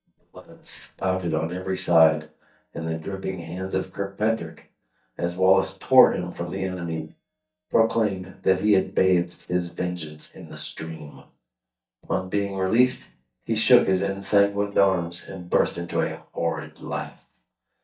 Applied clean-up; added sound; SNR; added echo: neural mask model DeepFilterNet 3.